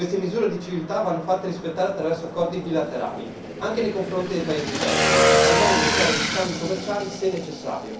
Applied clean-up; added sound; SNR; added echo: none; Motorcycle / Engine; -1 dB; reverberation time 0.6 s.